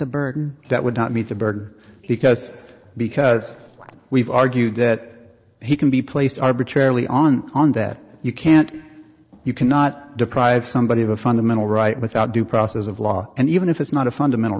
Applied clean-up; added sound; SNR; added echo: neural separator model SepFormer DNS4.